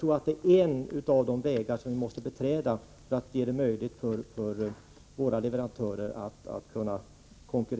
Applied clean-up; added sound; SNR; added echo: none; none; none; none.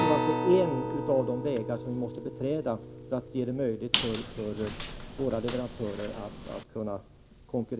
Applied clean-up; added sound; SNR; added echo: none; Squeak + Acoustic guitar; 4 dB; none.